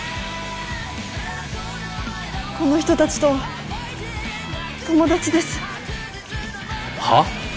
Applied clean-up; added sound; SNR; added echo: none; none; none; none.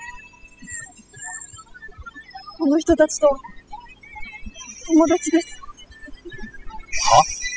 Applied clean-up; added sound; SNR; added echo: classical method spectral subtraction.